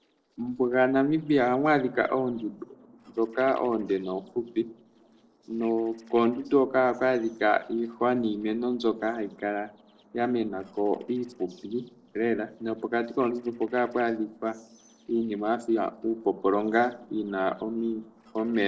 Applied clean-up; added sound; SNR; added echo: neural separator model SepFormer DNS4.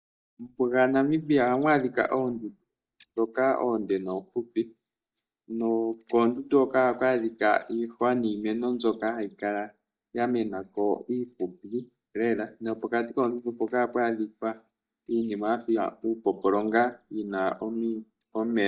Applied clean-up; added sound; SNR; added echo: neural mask model DeepFilterNet 3.